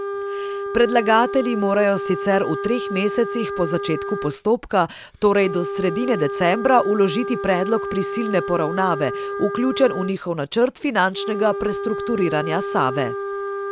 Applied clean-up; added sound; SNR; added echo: none; Wind instrument, woodwind instrument; 7 dB; none.